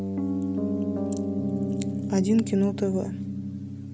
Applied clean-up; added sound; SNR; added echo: none; Piano; -1 dB; none.